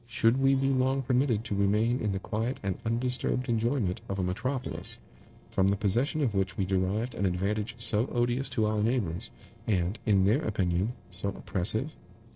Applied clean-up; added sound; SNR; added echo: neural separator model SepFormer DNS4.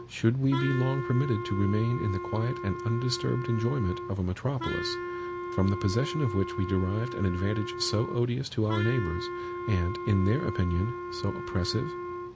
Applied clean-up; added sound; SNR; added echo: none; Wind instrument, woodwind instrument; 7 dB; none.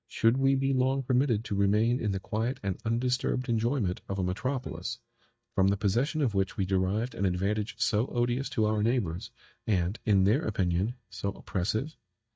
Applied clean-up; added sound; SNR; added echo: neural mask model DeepFilterNet 3.